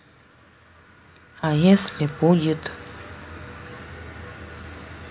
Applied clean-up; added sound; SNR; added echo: none; none; none; none.